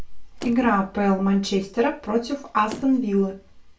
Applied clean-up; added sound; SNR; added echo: none; Motor vehicle (road); 18 dB; reverberation time 0.2 s.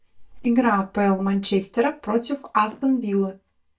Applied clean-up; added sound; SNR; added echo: neural mask model DeepFilterNet 3.